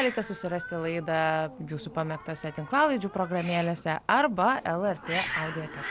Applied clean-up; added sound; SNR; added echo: none; Hiss; 12 dB; none.